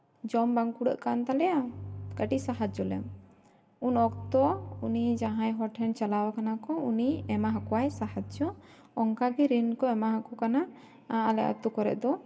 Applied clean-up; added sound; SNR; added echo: none; Bowed string instrument; 12 dB; reverberation time 0.3 s.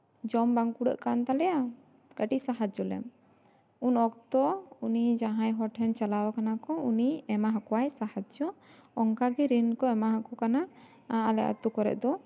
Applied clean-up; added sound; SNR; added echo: none; none; none; none.